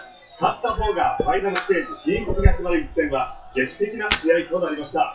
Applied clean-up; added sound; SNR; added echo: classical method WPE with log-MMSE.